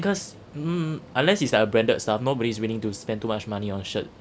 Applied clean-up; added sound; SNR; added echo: none; none; none; none.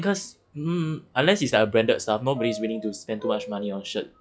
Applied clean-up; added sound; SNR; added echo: classical method log-MMSE.